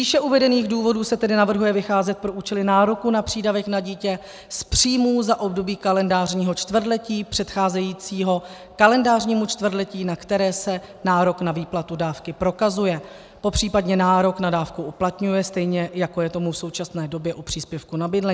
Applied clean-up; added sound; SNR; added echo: none; none; none; none.